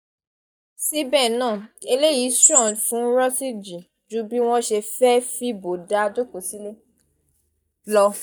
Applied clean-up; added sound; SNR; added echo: neural mask model DeepFilterNet 3.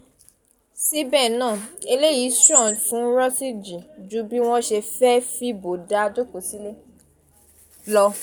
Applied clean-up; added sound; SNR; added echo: none; Chirp, tweet; 0 dB; none.